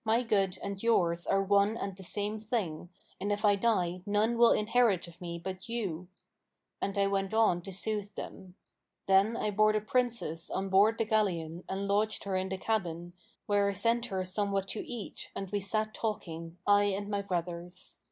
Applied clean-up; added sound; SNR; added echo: none; none; none; none.